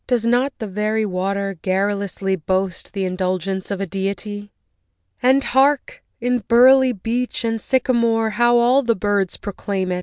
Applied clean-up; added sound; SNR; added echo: none; none; none; none.